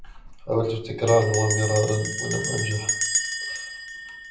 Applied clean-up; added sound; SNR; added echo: none; Bell; 4 dB; reverberation time 0.6 s.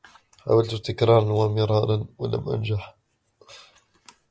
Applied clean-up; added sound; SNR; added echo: none; none; none; none.